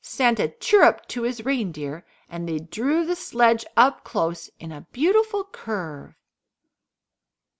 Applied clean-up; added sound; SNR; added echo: none; none; none; none.